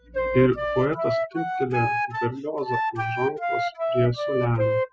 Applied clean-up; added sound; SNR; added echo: classical method spectral subtraction.